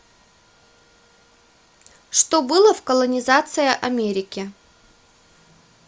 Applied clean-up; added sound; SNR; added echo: none; none; none; none.